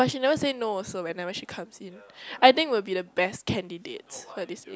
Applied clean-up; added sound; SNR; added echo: none; none; none; none.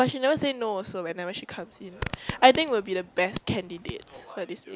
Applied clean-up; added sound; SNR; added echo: none; Fart; 12 dB; none.